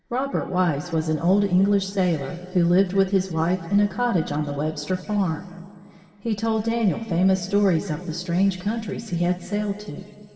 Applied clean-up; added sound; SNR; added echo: none; none; none; reverberation time 2.4 s.